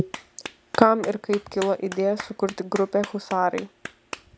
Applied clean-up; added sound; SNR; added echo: none; Clapping; 15 dB; none.